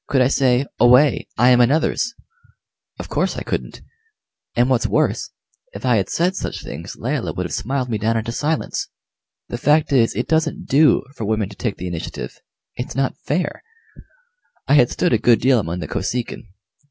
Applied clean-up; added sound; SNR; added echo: none; none; none; none.